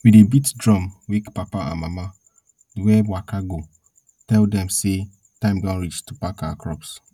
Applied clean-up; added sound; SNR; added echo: none; none; none; none.